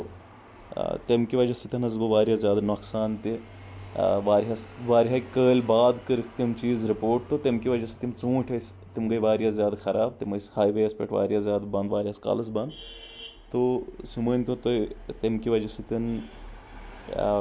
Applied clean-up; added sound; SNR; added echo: none; none; none; none.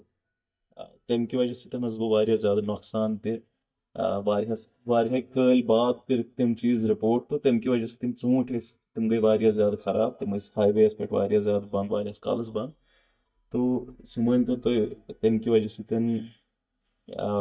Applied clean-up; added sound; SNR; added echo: neural mask model DeepFilterNet 3.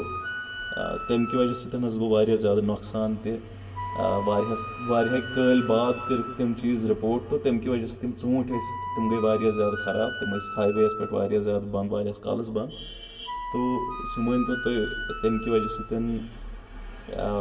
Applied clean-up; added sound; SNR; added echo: none; Wind instrument, woodwind instrument; 10 dB; reverberation time 1.9 s.